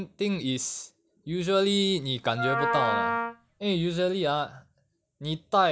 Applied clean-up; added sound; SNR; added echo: none; Wind instrument, woodwind instrument; 1 dB; none.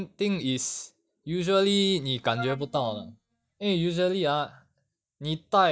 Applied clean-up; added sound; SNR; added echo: neural mask model DeepFilterNet 3.